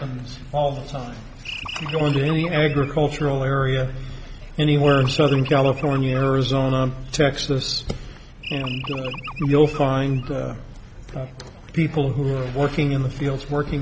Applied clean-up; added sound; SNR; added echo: none; Animal; 13 dB; none.